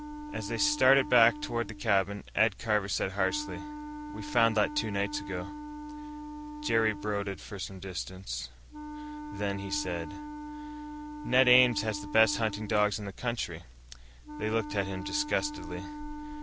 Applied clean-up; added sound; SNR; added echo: none; Wind instrument, woodwind instrument; 10 dB; none.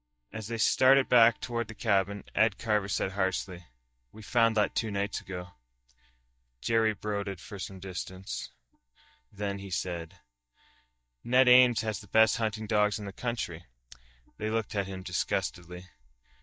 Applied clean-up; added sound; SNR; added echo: neural mask model DeepFilterNet 3.